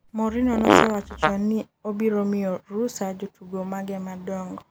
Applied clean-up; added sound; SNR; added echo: none; Fart; -4 dB; none.